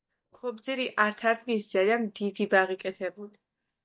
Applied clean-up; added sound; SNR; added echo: neural mask model DeepFilterNet 3.